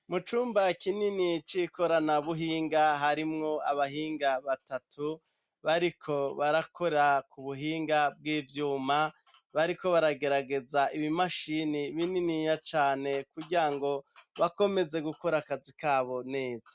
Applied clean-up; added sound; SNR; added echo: none; none; none; none.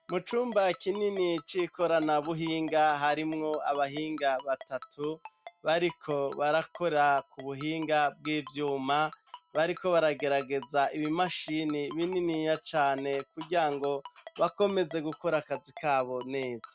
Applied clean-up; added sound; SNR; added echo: none; Ringtone; 20 dB; none.